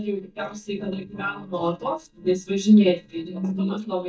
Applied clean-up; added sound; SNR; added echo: neural mask model DeepFilterNet 3.